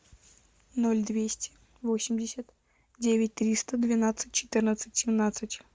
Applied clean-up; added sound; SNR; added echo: none; none; none; none.